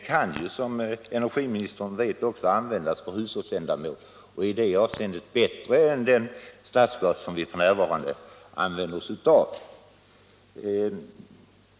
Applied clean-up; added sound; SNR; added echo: none; Chink, clink; 16 dB; none.